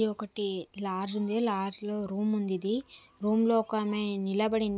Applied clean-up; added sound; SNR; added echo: none; none; none; none.